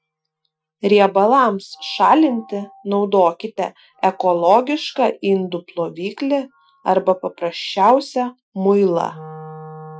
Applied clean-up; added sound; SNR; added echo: classical method Wiener filter.